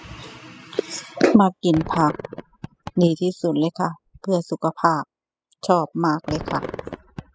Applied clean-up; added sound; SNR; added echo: classical method spectral subtraction.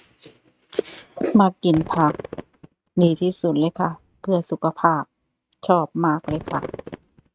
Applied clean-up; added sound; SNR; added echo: neural mask model RNNoise.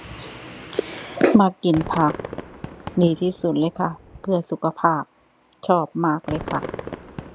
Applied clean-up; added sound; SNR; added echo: none; Fireworks; 14 dB; none.